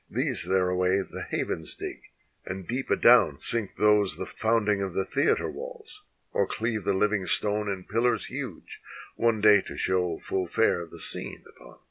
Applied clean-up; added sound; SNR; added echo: none; none; none; none.